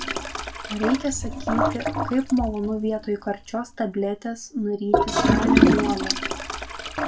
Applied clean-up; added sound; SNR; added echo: none; Toilet flush / Gurgling; -3 dB; reverberation time 0.1 s.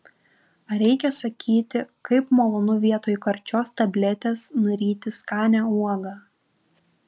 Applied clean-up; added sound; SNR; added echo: none; none; none; none.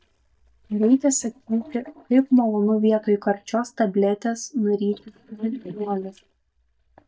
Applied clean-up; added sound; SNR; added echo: neural mask model DeepFilterNet 3.